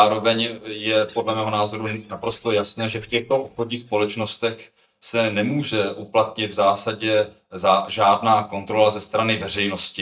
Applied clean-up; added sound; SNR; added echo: neural mask model DeepFilterNet 3.